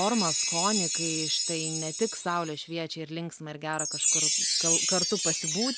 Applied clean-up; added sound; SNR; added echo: none; Chime; -3 dB; none.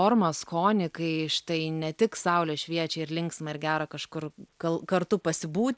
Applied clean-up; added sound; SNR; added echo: none; none; none; none.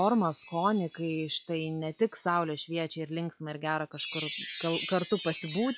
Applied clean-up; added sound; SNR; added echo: classical method log-MMSE.